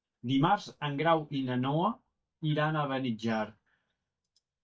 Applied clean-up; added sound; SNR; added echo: neural mask model DeepFilterNet 3.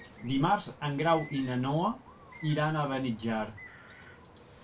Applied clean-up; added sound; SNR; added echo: none; Bird; 19 dB; reverberation time 0.2 s.